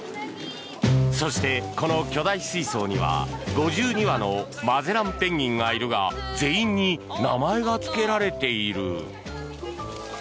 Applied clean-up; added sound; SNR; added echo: none; none; none; none.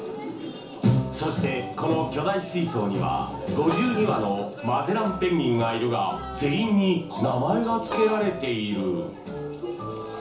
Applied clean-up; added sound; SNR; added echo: none; Keyboard (musical); 17 dB; reverberation time 0.7 s.